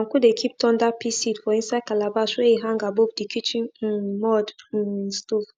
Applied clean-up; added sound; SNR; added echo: none; none; none; none.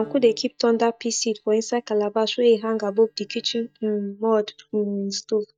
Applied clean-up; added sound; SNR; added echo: neural mask model DeepFilterNet 3.